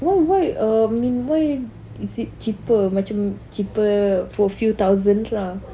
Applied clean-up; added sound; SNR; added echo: none; none; none; none.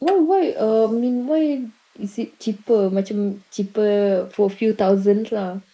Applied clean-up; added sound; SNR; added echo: neural mask model Resemble Enhance denoiser.